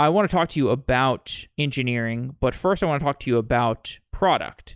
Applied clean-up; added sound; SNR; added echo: none; none; none; none.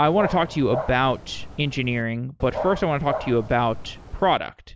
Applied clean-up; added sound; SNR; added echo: none; Dog; 10 dB; none.